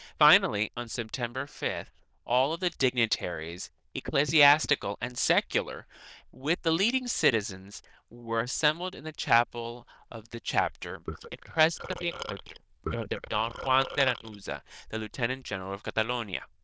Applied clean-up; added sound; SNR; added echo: neural diffusion model UNIVERSE++.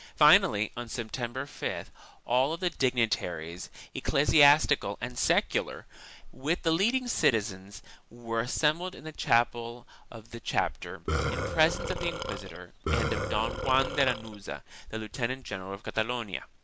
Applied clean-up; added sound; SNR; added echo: none; Burping, eructation; 2 dB; none.